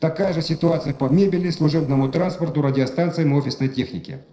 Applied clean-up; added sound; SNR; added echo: neural separator model SepFormer DNS4.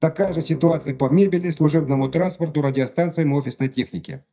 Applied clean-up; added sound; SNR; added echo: neural mask model DeepFilterNet 3.